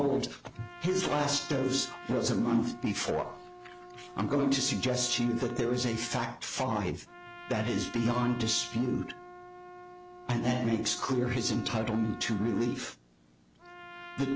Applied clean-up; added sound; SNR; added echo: none; Trumpet; 16 dB; none.